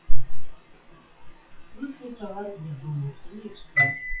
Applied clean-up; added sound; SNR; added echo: classical method WPE with log-MMSE.